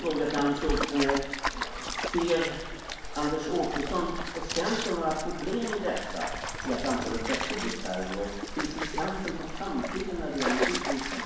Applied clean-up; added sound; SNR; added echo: none; Stream; 3 dB; reverberation time 1.1 s.